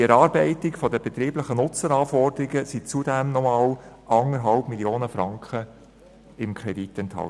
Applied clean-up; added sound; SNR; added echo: none; none; none; none.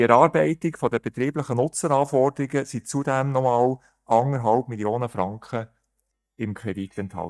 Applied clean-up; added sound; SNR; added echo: neural mask model DeepFilterNet 3.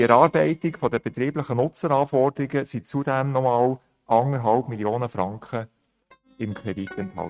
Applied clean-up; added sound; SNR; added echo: neural mask model RNNoise.